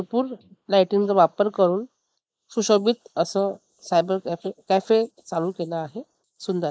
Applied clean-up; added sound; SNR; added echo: neural mask model Resemble Enhance denoiser.